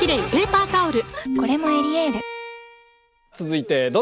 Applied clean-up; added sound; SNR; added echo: none; Bowed string instrument; 18 dB; none.